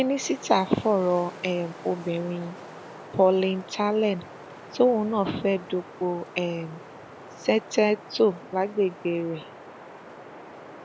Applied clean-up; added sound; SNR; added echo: none; Wind; 17 dB; none.